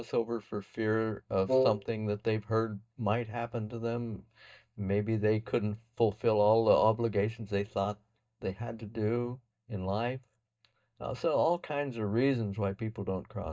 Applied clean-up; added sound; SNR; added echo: neural mask model DeepFilterNet 3.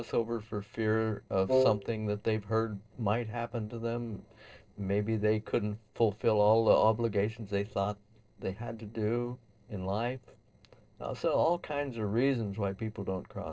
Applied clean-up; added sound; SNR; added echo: neural separator model SepFormer DNS4.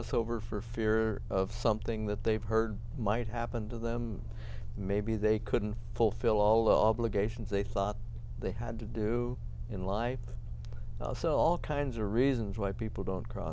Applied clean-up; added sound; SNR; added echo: none; none; none; none.